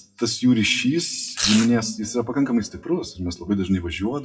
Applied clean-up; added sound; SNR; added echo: classical method WPE with log-MMSE.